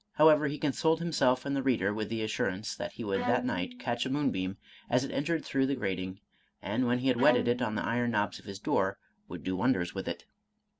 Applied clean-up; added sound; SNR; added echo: none; Bowed string instrument; 10 dB; none.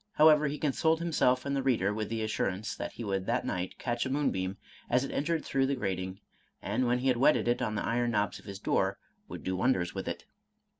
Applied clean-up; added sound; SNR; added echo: none; none; none; none.